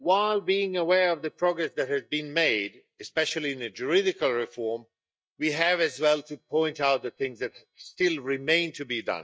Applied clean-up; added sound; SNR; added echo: neural mask model DeepFilterNet 3.